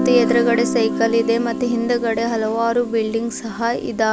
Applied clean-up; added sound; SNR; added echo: none; Guitar; 5 dB; none.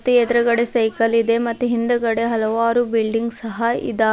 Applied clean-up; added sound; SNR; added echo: none; none; none; none.